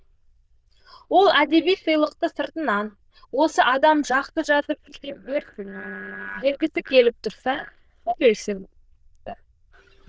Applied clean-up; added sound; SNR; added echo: neural diffusion model UNIVERSE++.